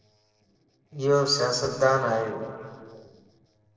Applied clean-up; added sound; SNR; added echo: neural separator model SepFormer DNS4.